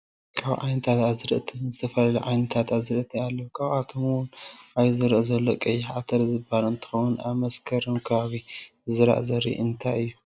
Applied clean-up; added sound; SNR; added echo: none; none; none; none.